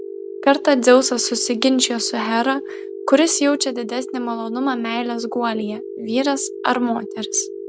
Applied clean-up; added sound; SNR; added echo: none; Telephone; 11 dB; none.